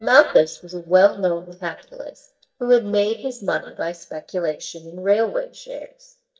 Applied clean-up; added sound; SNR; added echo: neural mask model DeepFilterNet 3.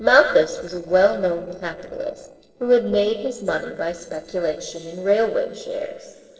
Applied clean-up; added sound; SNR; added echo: neural separator model SepFormer DNS4.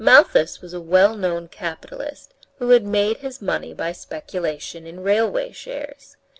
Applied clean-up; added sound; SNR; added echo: none; none; none; none.